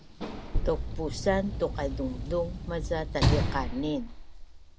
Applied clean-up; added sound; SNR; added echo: none; Sliding door / Slam; -1 dB; none.